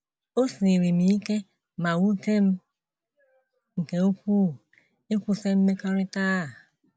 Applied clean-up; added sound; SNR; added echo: none; none; none; none.